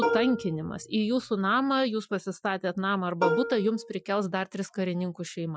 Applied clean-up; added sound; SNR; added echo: classical method Wiener filter.